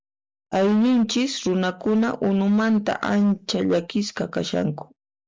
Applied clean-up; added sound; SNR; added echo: none; none; none; none.